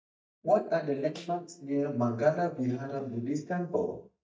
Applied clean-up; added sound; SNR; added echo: neural mask model DeepFilterNet 3.